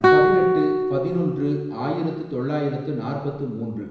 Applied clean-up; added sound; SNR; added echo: none; Guitar; -3 dB; reverberation time 1.0 s.